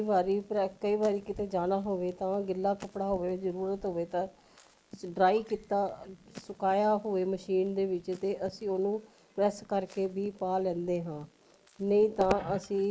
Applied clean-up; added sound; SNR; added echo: neural mask model Resemble Enhance denoiser.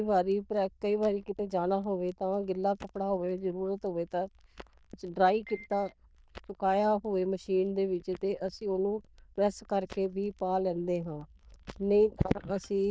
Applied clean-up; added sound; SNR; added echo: neural diffusion model UNIVERSE++.